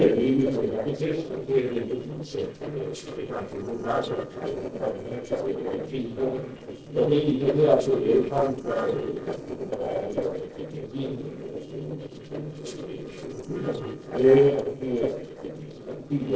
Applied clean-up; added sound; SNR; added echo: neural separator model SepFormer DNS4.